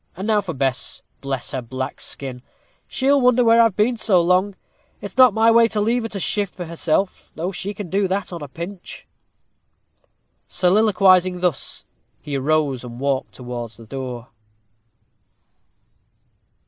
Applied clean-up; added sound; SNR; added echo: none; none; none; none.